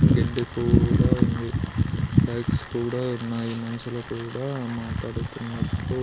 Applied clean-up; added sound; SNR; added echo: none; Tools; 18 dB; none.